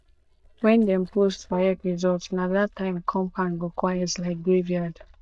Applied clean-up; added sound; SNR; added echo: neural mask model DeepFilterNet 3.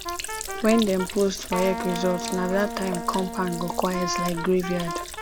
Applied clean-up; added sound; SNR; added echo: none; Sink (filling or washing) + Wind instrument, woodwind instrument; 6 dB; none.